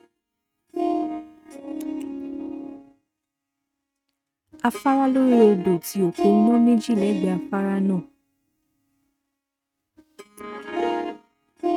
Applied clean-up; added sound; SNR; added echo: neural mask model RNNoise.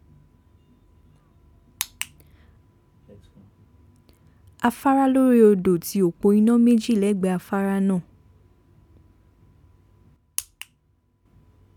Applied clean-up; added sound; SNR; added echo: none; none; none; none.